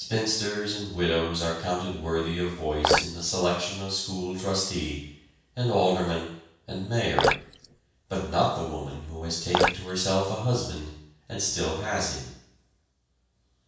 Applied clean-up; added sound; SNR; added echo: none; Drip; 2 dB; reverberation time 0.7 s.